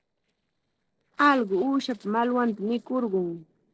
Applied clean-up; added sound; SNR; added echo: neural separator model SepFormer DNS4.